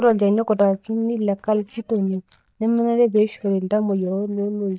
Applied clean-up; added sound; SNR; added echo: neural mask model DeepFilterNet 3.